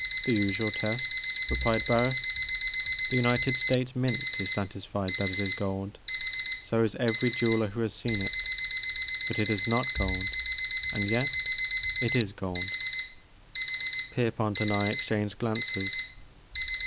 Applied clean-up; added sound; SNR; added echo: none; Alarm; 3 dB; none.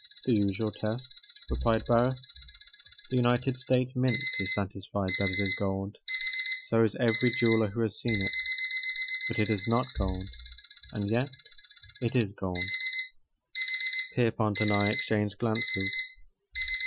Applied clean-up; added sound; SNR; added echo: classical method Wiener filter.